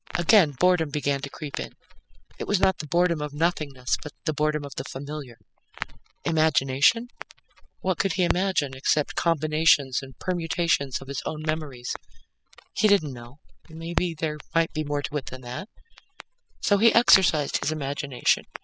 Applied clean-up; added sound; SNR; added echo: classical method spectral subtraction.